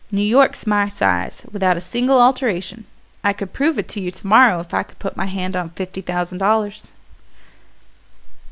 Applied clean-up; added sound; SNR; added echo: none; none; none; none.